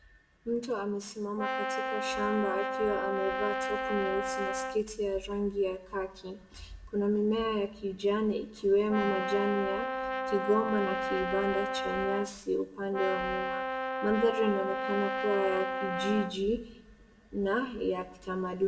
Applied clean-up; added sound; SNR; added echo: none; Brass instrument; 2 dB; reverberation time 0.6 s.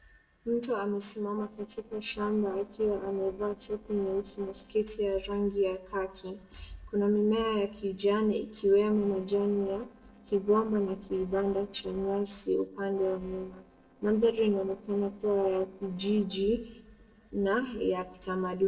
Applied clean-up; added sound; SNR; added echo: neural separator model SepFormer DNS4.